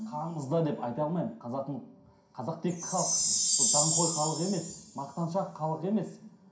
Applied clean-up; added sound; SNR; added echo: none; Chime; 0 dB; reverberation time 0.5 s.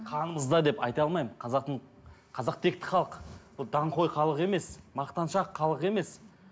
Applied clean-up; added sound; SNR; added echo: none; none; none; none.